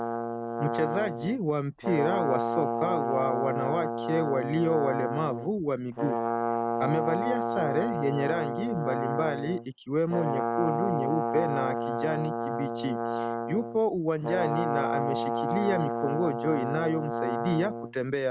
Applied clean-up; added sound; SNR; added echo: none; Brass instrument; 1 dB; none.